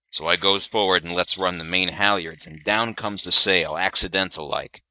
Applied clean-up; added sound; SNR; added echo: neural mask model RNNoise.